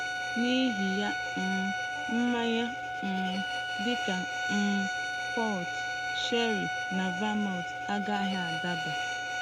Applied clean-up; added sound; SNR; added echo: none; Bowed string instrument; 0 dB; none.